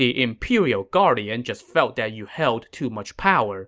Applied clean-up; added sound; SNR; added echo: none; none; none; none.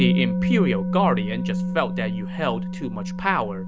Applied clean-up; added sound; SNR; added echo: none; Musical instrument; -2 dB; none.